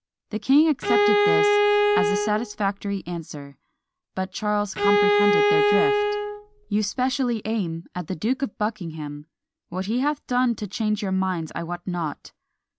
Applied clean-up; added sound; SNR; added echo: none; Bowed string instrument; -4 dB; none.